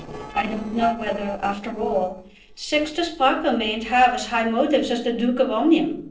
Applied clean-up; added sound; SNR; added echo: neural separator model SepFormer DNS4.